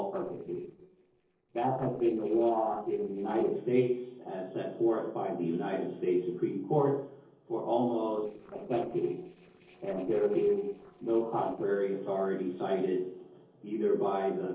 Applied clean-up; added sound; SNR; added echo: neural separator model SepFormer DNS4.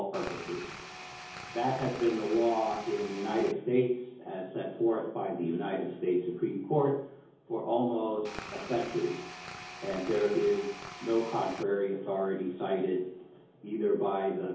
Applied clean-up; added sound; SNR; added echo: none; Tools; 12 dB; reverberation time 0.7 s.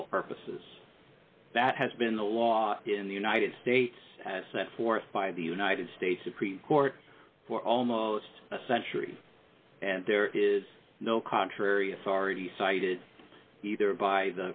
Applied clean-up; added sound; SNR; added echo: none; none; none; none.